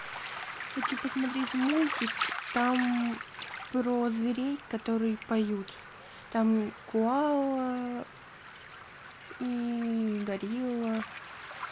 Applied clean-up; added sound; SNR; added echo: none; Waves, surf; 9 dB; none.